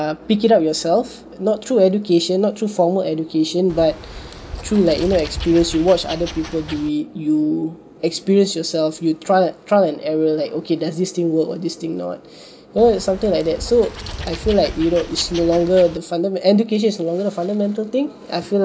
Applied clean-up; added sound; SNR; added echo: none; Wild animals; 13 dB; none.